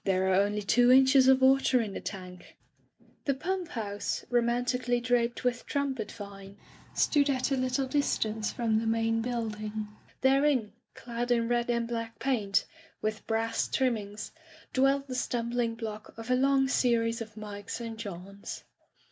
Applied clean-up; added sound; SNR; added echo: none; none; none; none.